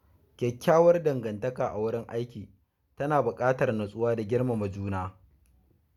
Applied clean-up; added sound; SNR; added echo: none; none; none; none.